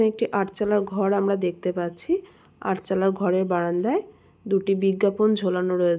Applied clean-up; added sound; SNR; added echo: none; none; none; none.